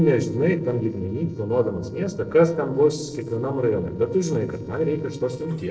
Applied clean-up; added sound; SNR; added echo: neural separator model SepFormer DNS4.